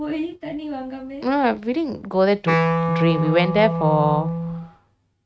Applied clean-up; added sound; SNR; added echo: neural mask model RNNoise.